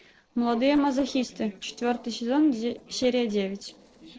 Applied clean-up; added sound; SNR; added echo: neural separator model SepFormer DNS4.